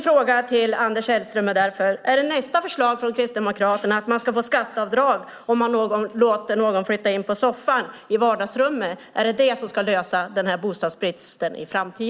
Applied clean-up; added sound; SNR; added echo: none; none; none; none.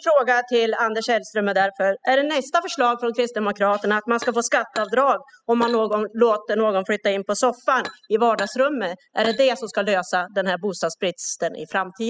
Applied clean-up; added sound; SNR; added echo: classical method spectral subtraction.